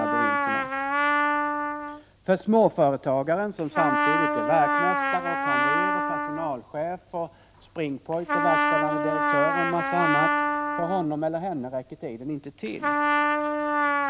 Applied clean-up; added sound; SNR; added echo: none; Trumpet; -2 dB; none.